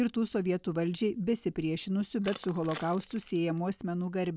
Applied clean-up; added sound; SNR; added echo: none; Crushing; 16 dB; none.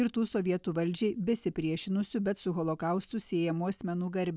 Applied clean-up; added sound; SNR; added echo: none; none; none; none.